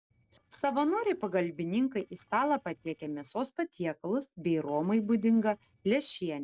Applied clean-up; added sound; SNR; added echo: neural separator model SepFormer DNS4.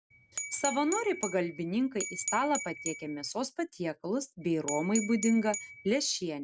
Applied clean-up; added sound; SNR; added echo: none; Glass / Bell; 8 dB; none.